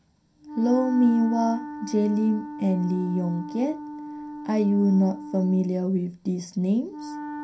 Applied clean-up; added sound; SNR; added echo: none; Wind instrument, woodwind instrument; 12 dB; reverberation time 0.3 s.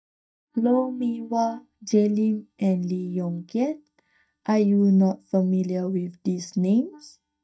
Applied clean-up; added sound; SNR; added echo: neural mask model DeepFilterNet 3.